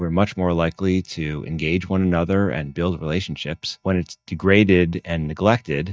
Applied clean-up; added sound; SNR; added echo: neural mask model DeepFilterNet 3.